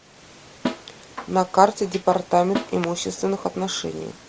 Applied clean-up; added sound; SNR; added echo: none; Snare drum; 10 dB; none.